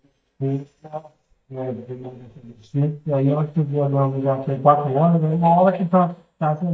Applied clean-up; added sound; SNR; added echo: neural mask model DeepFilterNet 3.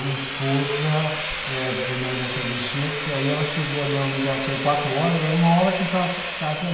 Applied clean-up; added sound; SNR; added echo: none; Sawing; -1 dB; reverberation time 0.9 s.